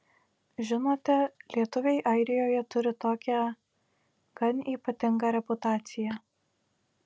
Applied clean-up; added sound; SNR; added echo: none; none; none; none.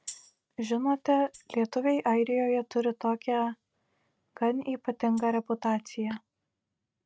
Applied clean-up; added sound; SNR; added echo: neural mask model RNNoise.